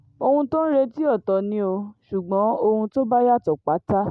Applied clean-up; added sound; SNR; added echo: none; none; none; none.